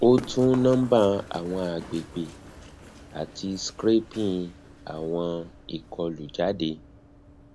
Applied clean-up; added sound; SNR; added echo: none; Run; 17 dB; none.